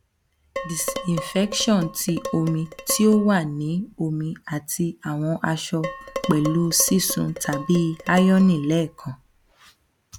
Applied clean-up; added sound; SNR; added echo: none; Dishes, pots, and pans; 12 dB; none.